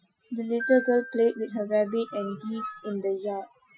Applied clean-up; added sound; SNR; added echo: classical method Wiener filter.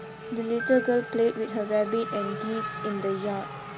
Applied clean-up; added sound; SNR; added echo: none; Race car, auto racing / Accelerating, revving, vroom + Glockenspiel; 8 dB; none.